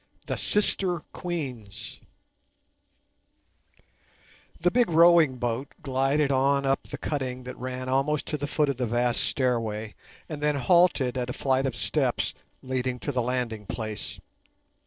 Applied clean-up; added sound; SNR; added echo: neural separator model SepFormer DNS4.